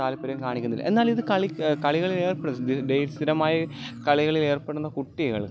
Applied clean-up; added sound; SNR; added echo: none; Marimba, xylophone; 15 dB; none.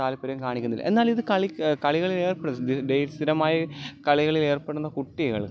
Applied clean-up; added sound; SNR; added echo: none; none; none; none.